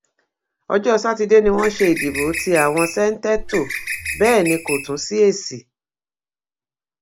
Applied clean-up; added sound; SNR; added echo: none; Bird; 7 dB; none.